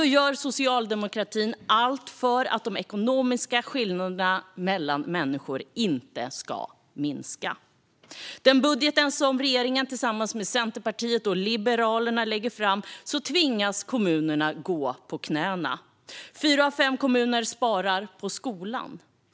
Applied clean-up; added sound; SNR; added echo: none; none; none; none.